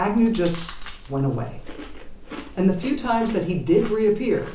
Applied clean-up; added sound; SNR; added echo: none; Chewing, mastication; 11 dB; reverberation time 0.8 s.